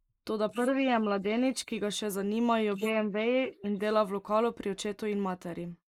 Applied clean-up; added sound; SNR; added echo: neural mask model Resemble Enhance denoiser.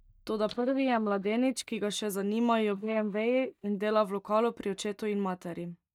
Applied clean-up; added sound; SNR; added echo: neural mask model DeepFilterNet 3.